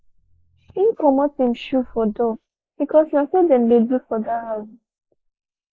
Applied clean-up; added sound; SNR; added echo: neural mask model Resemble Enhance denoiser.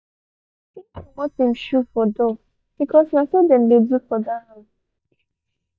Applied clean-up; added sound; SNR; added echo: neural mask model DeepFilterNet 3.